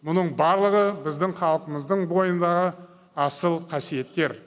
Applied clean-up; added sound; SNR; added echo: none; none; none; none.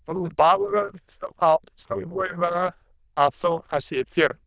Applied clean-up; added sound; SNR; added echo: neural diffusion model UNIVERSE++.